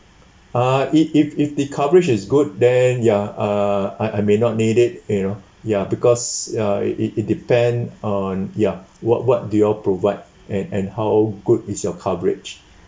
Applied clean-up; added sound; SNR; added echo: none; none; none; none.